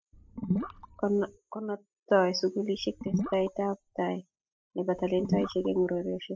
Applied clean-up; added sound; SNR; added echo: classical method spectral subtraction.